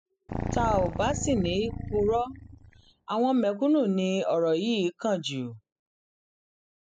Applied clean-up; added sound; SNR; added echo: classical method spectral subtraction.